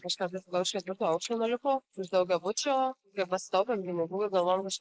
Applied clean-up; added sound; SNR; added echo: neural mask model Resemble Enhance denoiser.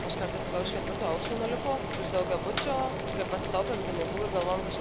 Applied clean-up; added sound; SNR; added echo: none; Boiling; 0 dB; none.